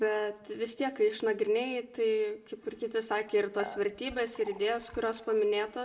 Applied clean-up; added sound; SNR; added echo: none; Dishes, pots, and pans / Chink, clink; 17 dB; reverberation time 0.5 s.